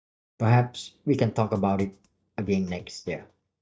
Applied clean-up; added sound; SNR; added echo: neural mask model DeepFilterNet 3.